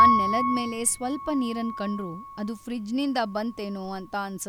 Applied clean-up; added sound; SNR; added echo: none; Piano; -1 dB; none.